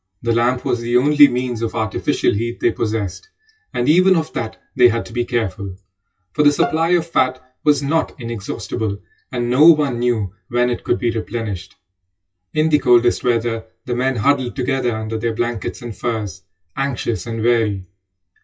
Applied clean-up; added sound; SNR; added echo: classical method WPE with log-MMSE.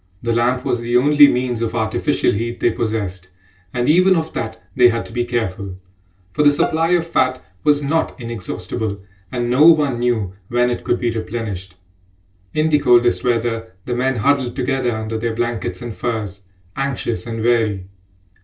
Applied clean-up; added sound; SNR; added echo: neural separator model SepFormer DNS4.